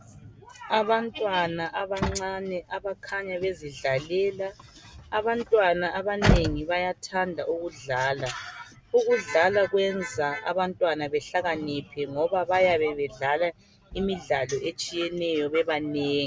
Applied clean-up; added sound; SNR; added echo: none; none; none; none.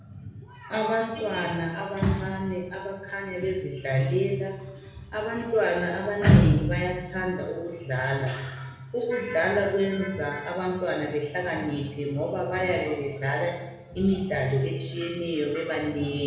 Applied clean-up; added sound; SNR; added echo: none; none; none; reverberation time 1.0 s.